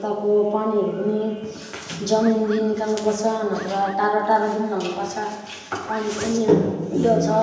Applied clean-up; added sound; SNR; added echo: none; Bird; 19 dB; reverberation time 1.0 s.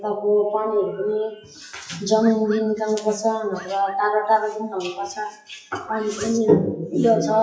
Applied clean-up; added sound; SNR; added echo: classical method WPE with log-MMSE.